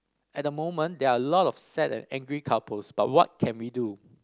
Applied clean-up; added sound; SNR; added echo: none; none; none; none.